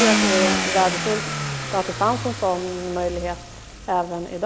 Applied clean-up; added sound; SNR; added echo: none; Car; 1 dB; none.